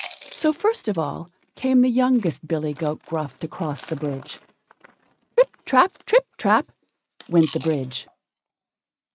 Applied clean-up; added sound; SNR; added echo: neural mask model RNNoise.